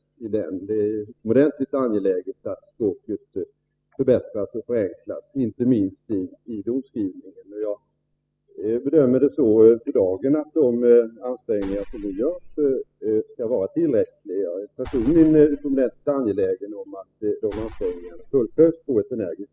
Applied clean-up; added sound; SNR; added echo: classical method spectral subtraction.